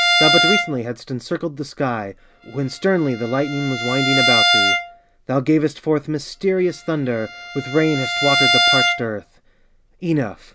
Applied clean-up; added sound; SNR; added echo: none; Bowed string instrument; 0 dB; none.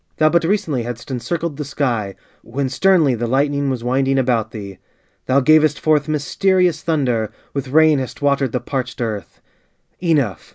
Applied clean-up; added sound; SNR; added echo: none; none; none; none.